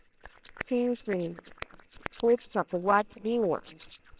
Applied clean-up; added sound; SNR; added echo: neural separator model SepFormer WHAMR!.